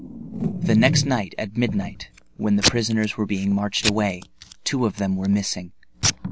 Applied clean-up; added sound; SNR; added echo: none; Packing tape, duct tape / Tearing; 5 dB; none.